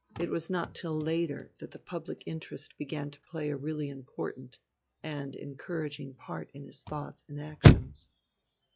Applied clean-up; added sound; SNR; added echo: classical method log-MMSE.